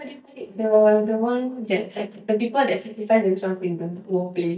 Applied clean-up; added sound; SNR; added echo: neural mask model DeepFilterNet 3.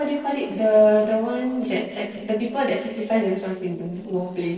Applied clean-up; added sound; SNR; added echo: neural separator model SepFormer DNS4.